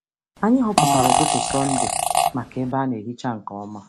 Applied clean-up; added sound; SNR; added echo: none; Fart; -3 dB; none.